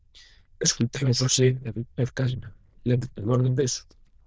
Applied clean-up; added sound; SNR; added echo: neural diffusion model UNIVERSE++.